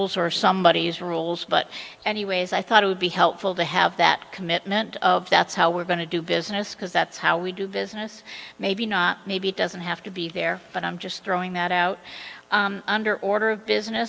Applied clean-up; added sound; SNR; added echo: none; none; none; none.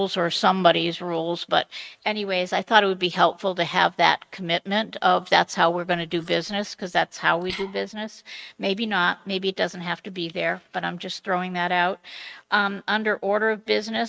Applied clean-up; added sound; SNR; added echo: neural mask model RNNoise.